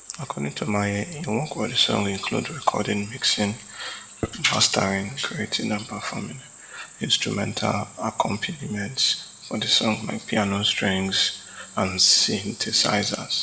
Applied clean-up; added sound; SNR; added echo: none; Cricket; 18 dB; reverberation time 1.1 s.